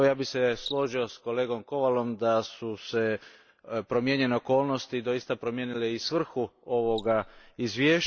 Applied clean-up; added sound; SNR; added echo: neural mask model DeepFilterNet 3.